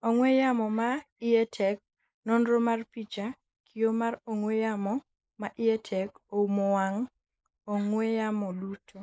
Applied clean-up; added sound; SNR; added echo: neural mask model Resemble Enhance denoiser.